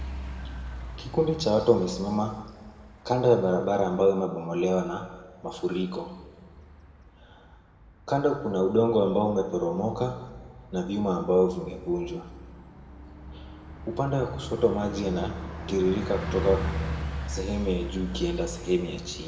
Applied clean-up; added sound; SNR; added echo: none; Bus; 11 dB; reverberation time 1.3 s.